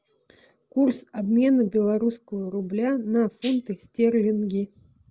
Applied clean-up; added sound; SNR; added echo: none; Rattle (instrument); 13 dB; none.